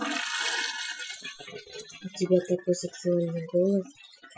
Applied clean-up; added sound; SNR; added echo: classical method Wiener filter.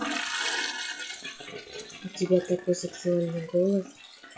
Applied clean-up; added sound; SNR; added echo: classical method log-MMSE.